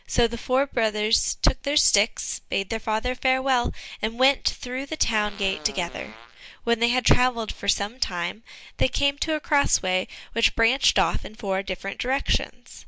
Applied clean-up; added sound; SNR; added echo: none; Fart; 19 dB; none.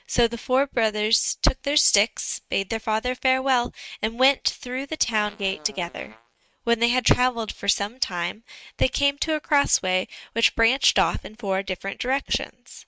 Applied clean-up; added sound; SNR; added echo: neural mask model RNNoise.